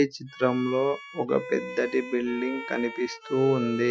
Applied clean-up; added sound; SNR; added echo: classical method Wiener filter.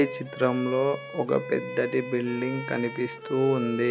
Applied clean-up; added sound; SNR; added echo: none; Bowed string instrument; 11 dB; none.